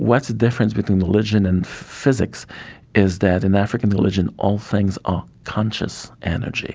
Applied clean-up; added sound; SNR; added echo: none; none; none; none.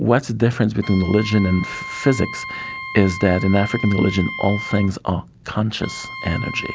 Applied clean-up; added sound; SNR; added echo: none; Wind instrument, woodwind instrument; 12 dB; none.